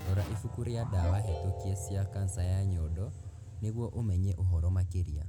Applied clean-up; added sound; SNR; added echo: none; Keyboard (musical); 16 dB; none.